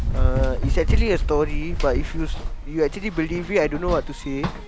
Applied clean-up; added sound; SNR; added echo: none; Run; -2 dB; none.